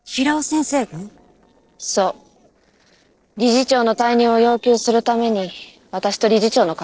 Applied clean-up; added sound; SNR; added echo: neural separator model SepFormer DNS4.